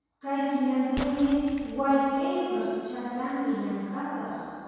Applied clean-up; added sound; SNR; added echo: none; Explosion; 13 dB; reverberation time 2.1 s.